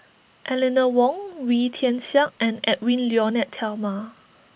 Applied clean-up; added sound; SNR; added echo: none; none; none; none.